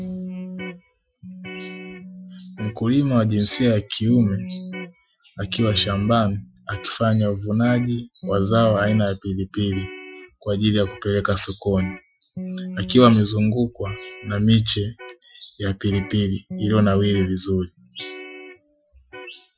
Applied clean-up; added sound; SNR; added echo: classical method Wiener filter.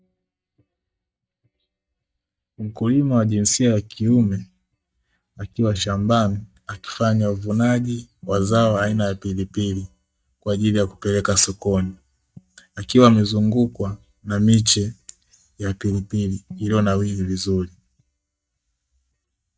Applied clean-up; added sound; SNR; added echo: neural mask model DeepFilterNet 3.